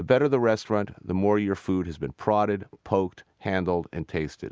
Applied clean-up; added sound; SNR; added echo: none; none; none; none.